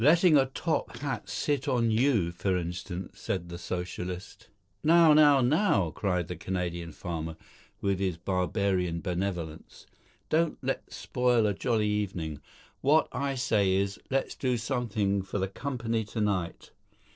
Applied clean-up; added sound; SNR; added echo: neural separator model SepFormer DNS4.